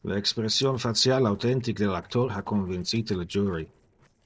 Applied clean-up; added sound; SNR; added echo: neural separator model SepFormer DNS4.